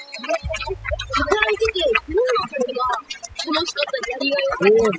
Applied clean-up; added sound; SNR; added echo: classical method spectral subtraction.